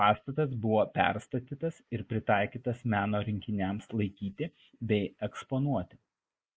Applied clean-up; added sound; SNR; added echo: neural mask model Resemble Enhance denoiser.